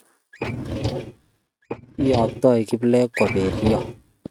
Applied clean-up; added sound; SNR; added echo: neural mask model RNNoise.